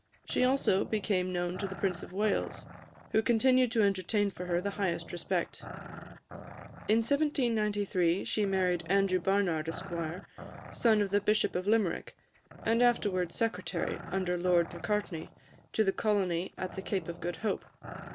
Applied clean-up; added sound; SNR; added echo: none; Growling; 16 dB; none.